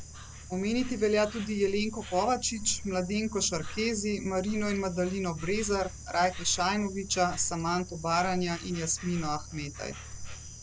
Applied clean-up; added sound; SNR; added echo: none; Insect; 11 dB; none.